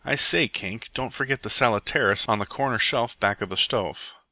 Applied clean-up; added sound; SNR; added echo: none; none; none; none.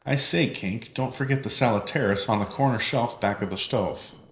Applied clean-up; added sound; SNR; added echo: neural separator model SepFormer DNS4.